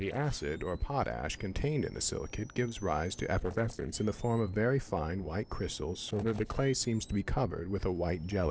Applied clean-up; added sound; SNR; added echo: neural separator model SepFormer DNS4.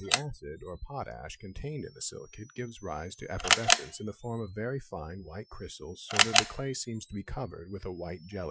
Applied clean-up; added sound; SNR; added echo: classical method Wiener filter.